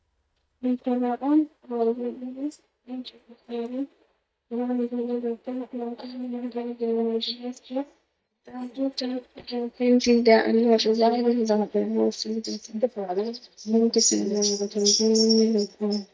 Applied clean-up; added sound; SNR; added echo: neural mask model DeepFilterNet 3.